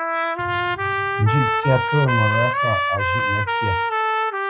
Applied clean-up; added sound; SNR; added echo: classical method log-MMSE.